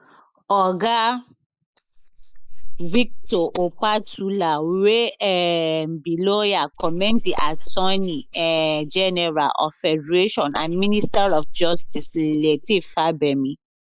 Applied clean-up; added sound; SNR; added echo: neural mask model Resemble Enhance denoiser.